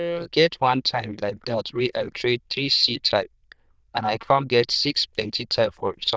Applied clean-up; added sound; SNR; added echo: neural diffusion model UNIVERSE++.